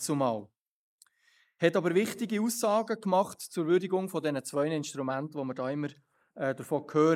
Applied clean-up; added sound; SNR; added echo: neural mask model Resemble Enhance denoiser.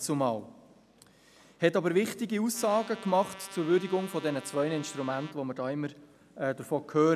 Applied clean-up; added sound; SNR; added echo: none; Trumpet; 17 dB; none.